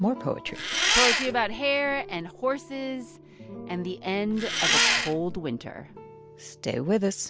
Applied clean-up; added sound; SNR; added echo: none; Engine; -4 dB; none.